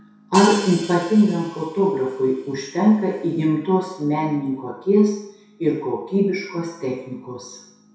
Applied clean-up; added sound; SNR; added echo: none; Hi-hat; 15 dB; reverberation time 0.7 s.